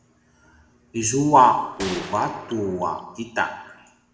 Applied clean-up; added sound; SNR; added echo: none; Gunshot, gunfire; 13 dB; reverberation time 0.9 s.